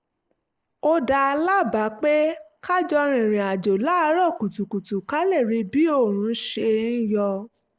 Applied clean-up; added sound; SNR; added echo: neural separator model SepFormer DNS4.